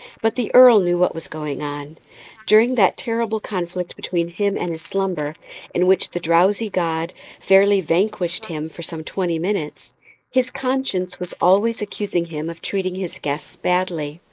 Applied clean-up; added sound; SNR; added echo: neural mask model Resemble Enhance denoiser.